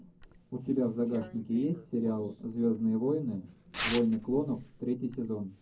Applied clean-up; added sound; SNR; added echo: none; Tearing; 12 dB; reverberation time 0.4 s.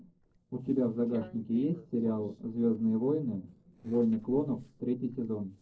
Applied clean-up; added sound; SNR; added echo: neural separator model SepFormer DNS4.